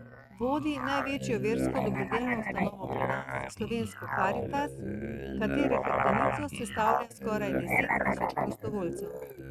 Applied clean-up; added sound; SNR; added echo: neural mask model RNNoise.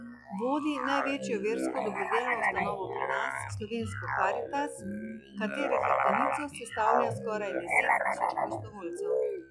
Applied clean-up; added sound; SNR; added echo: classical method log-MMSE.